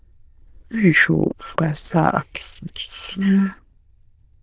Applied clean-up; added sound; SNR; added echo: neural diffusion model UNIVERSE++.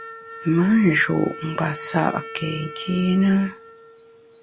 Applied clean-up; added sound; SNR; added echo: none; Wind instrument, woodwind instrument; 16 dB; none.